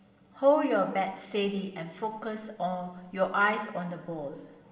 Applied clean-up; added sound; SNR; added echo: none; none; none; reverberation time 2.5 s.